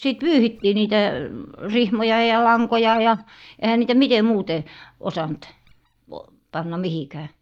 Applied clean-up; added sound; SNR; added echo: neural mask model DeepFilterNet 3.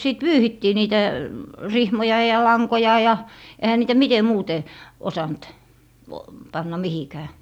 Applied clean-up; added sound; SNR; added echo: none; none; none; none.